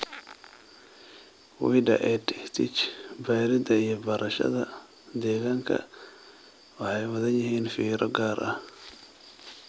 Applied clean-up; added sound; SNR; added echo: none; none; none; none.